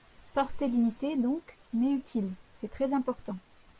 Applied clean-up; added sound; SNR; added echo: none; none; none; none.